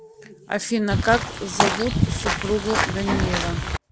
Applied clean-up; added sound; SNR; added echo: none; Walk, footsteps / Bird vocalization, bird call, bird song; -2 dB; none.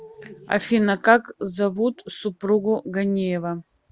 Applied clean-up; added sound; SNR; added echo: none; none; none; none.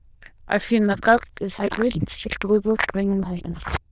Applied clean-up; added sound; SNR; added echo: neural diffusion model UNIVERSE++.